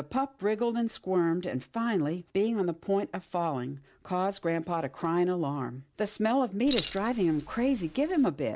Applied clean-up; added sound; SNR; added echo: none; Keys jangling; 12 dB; none.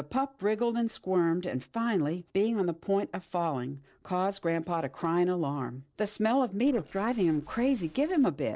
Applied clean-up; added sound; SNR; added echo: neural separator model SepFormer DNS4.